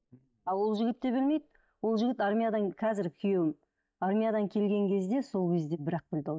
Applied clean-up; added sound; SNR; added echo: neural mask model DeepFilterNet 3.